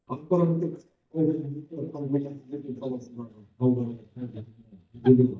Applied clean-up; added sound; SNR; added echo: neural mask model DeepFilterNet 3.